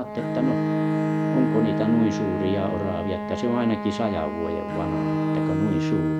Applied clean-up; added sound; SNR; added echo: none; Wind instrument, woodwind instrument + Bowed string instrument; -1 dB; none.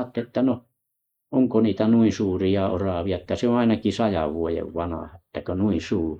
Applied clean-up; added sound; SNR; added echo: neural mask model Resemble Enhance denoiser.